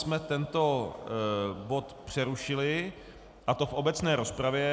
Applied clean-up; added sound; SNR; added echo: none; none; none; none.